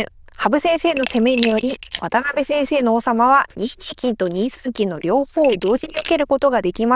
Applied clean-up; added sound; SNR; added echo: neural diffusion model UNIVERSE++.